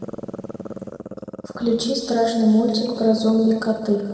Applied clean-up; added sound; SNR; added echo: none; Growling; 15 dB; reverberation time 2.5 s.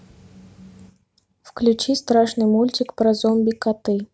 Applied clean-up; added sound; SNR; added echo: none; none; none; none.